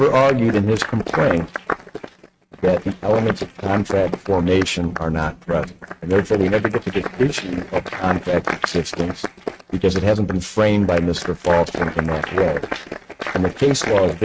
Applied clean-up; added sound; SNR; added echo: neural mask model RNNoise.